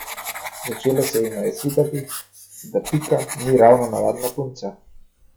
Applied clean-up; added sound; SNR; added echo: classical method log-MMSE.